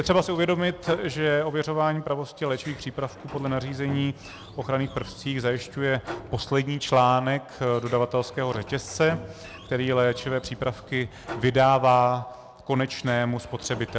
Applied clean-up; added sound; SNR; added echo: none; Sliding door; 17 dB; none.